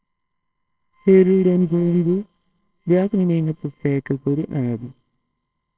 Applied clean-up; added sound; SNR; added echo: neural separator model SepFormer WHAMR!.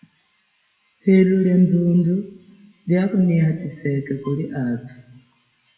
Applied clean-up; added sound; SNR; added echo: classical method WPE with log-MMSE.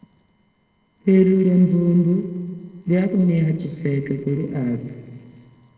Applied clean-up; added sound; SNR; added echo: neural separator model SepFormer DNS4.